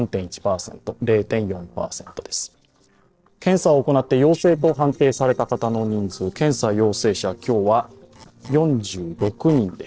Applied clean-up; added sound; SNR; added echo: neural separator model SepFormer DNS4.